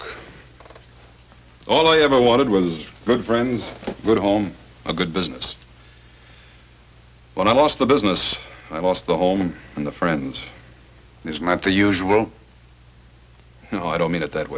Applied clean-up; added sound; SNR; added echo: none; none; none; none.